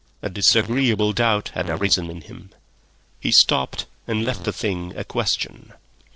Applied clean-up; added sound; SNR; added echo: neural separator model SepFormer DNS4.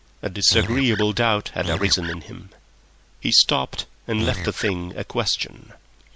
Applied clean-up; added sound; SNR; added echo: none; Animal; 7 dB; none.